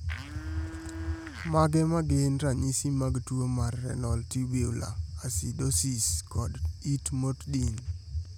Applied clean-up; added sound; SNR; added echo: none; Domestic sounds, home sounds; 13 dB; none.